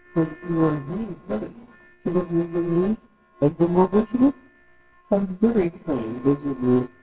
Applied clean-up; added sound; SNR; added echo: neural separator model SepFormer WHAMR!.